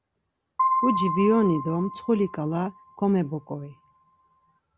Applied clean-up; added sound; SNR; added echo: none; Piano; 4 dB; none.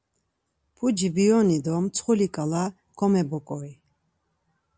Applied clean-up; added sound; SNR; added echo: none; none; none; none.